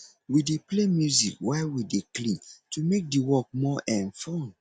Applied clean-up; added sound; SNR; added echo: none; none; none; none.